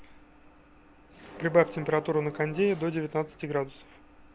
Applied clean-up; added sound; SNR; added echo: none; Mechanisms; 17 dB; none.